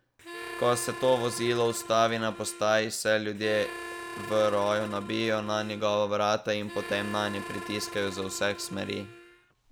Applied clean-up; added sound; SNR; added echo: none; Harmonica; 12 dB; none.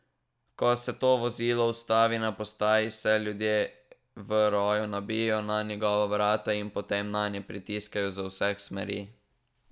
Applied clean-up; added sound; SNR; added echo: none; none; none; none.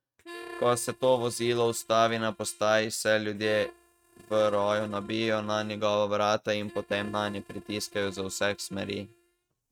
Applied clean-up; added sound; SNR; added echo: neural mask model RNNoise.